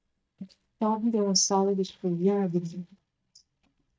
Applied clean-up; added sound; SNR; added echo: neural mask model DeepFilterNet 3.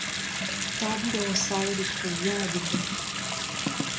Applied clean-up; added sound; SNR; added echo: none; Bathtub (filling or washing) / Sink (filling or washing) / Water tap, faucet; -1 dB; reverberation time 0.4 s.